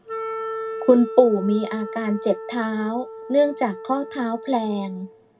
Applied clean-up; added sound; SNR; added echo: none; Wind instrument, woodwind instrument; 11 dB; reverberation time 0.2 s.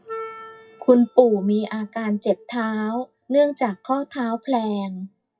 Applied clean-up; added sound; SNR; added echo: classical method WPE with log-MMSE.